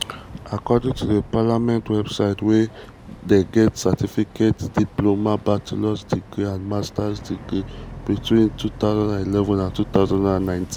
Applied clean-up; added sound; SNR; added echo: none; Boat, Water vehicle; 17 dB; none.